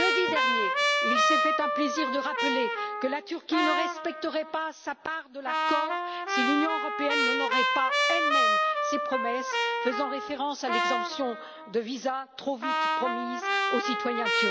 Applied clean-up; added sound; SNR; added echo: none; Trumpet; -4 dB; none.